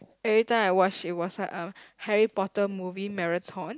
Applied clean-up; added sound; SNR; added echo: none; none; none; none.